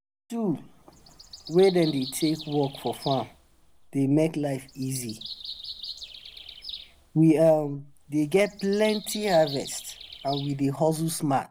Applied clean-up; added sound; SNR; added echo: none; Bird vocalization, bird call, bird song; 16 dB; none.